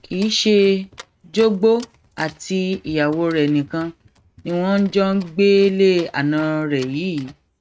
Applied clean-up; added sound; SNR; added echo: neural mask model RNNoise.